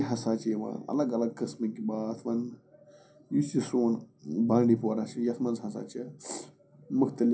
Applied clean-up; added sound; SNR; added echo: none; none; none; reverberation time 0.3 s.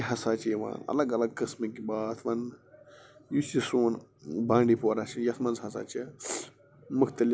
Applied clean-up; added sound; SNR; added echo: none; none; none; none.